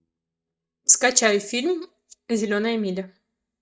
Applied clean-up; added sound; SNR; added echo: neural mask model DeepFilterNet 3.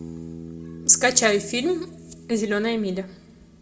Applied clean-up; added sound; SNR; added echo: none; Bass guitar; 16 dB; reverberation time 0.5 s.